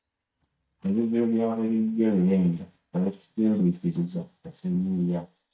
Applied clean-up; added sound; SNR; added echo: neural mask model DeepFilterNet 3.